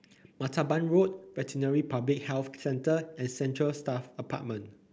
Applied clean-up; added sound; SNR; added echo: none; none; none; none.